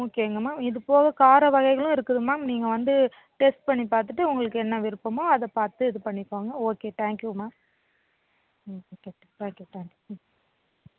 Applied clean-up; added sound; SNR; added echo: none; none; none; none.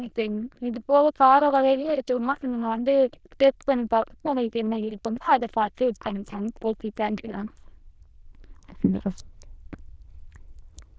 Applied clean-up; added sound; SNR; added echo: neural diffusion model UNIVERSE++.